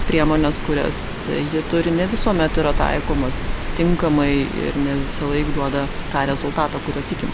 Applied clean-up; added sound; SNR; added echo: none; Rain; 3 dB; none.